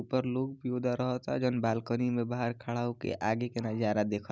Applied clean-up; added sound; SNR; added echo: none; none; none; none.